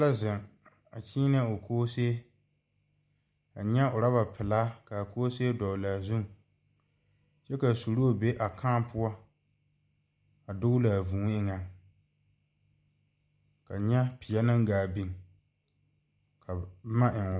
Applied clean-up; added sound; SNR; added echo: none; none; none; none.